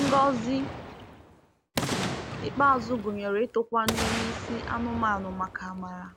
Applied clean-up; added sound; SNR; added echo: none; Boom; 6 dB; none.